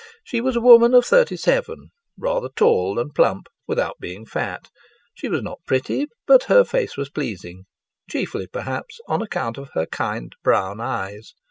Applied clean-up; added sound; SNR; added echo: none; none; none; none.